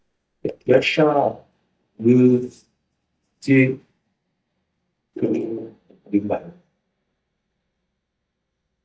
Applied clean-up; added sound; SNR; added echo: neural mask model DeepFilterNet 3.